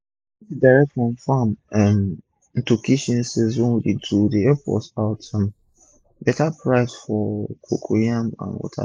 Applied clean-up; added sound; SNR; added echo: neural mask model Resemble Enhance denoiser.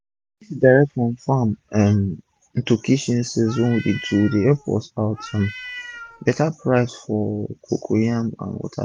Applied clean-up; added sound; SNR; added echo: none; Meow; 16 dB; none.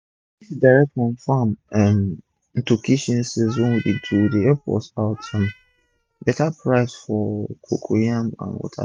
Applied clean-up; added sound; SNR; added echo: neural mask model RNNoise.